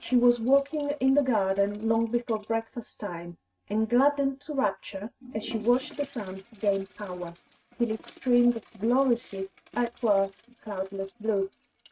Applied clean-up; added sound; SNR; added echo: neural mask model RNNoise.